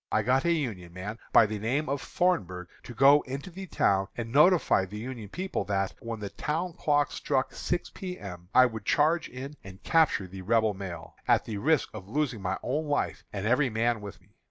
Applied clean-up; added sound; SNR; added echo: none; none; none; none.